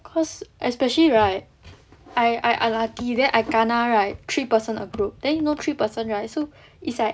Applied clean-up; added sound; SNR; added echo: none; none; none; none.